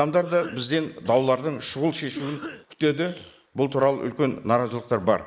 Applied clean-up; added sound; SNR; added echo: neural mask model Resemble Enhance denoiser.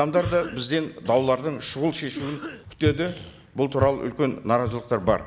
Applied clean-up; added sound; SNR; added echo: none; Cough; 17 dB; none.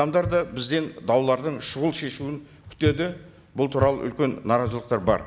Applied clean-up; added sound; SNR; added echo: none; none; none; none.